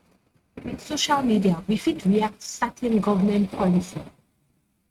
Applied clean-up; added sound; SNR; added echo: neural mask model RNNoise.